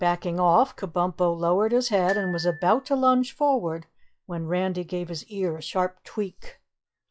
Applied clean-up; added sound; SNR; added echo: classical method log-MMSE.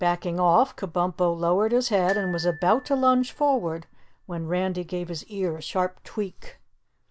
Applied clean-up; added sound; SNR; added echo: none; Glockenspiel; 16 dB; none.